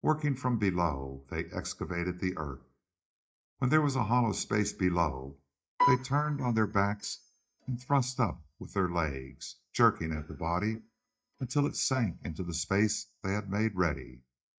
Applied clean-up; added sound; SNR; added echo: neural mask model DeepFilterNet 3.